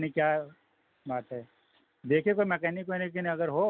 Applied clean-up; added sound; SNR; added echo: none; none; none; none.